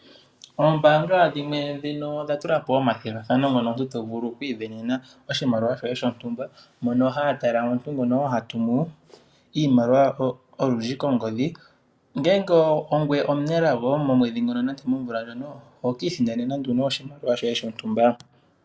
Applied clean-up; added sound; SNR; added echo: none; none; none; none.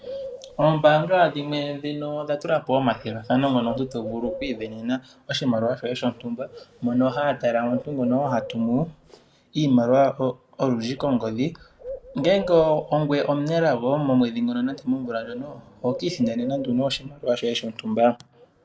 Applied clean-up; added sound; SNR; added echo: none; Bird; 16 dB; none.